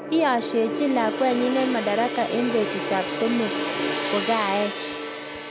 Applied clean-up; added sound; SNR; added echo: none; Gong; 4 dB; none.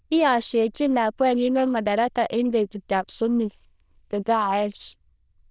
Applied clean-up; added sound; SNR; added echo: neural diffusion model UNIVERSE++.